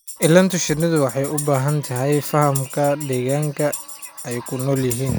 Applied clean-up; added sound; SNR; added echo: none; Tambourine; 14 dB; none.